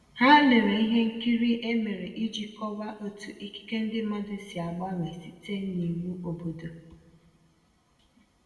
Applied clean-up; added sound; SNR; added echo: none; none; none; reverberation time 1.2 s.